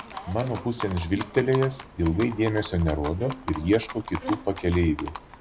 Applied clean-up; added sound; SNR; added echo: none; Bowed string instrument + Livestock, farm animals, working animals; 12 dB; none.